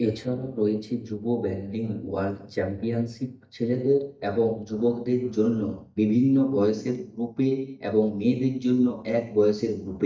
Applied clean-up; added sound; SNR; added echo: neural mask model DeepFilterNet 3.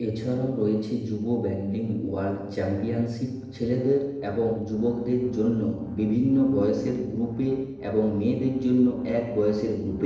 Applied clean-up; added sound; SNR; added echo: neural separator model SepFormer DNS4.